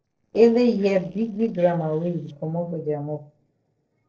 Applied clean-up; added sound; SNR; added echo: neural separator model SepFormer DNS4.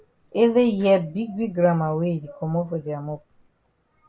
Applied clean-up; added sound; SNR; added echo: none; none; none; none.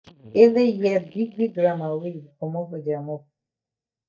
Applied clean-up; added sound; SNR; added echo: neural mask model DeepFilterNet 3.